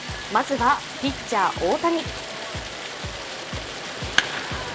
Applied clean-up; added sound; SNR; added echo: none; Stream; 9 dB; reverberation time 0.5 s.